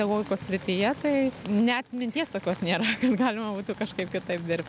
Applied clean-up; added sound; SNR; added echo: none; none; none; none.